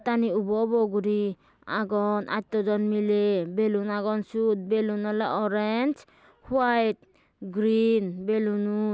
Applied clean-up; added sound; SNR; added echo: none; none; none; none.